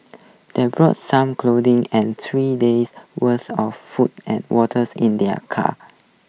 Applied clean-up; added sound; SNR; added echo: none; none; none; none.